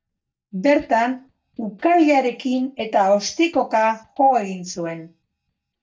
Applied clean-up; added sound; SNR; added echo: neural mask model DeepFilterNet 3.